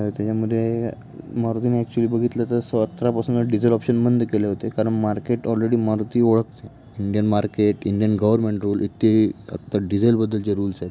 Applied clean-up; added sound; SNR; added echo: none; none; none; none.